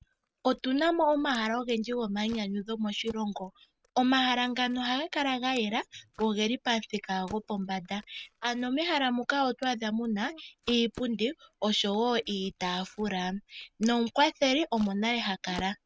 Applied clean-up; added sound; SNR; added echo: neural mask model RNNoise.